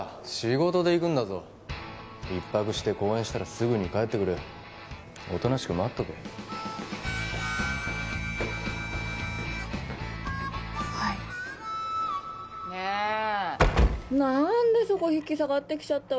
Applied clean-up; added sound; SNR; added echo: none; none; none; none.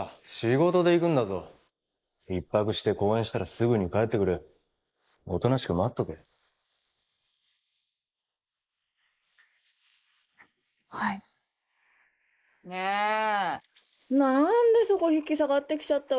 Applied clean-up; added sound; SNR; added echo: neural mask model Resemble Enhance denoiser.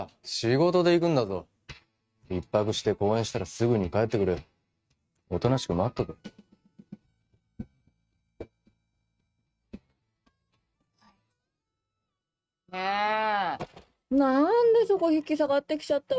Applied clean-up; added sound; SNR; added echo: neural mask model RNNoise.